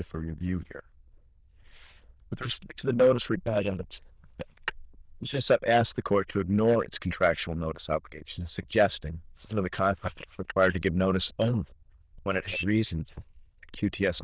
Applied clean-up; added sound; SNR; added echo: neural diffusion model UNIVERSE++.